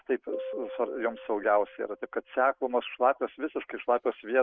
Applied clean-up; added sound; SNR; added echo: neural mask model RNNoise.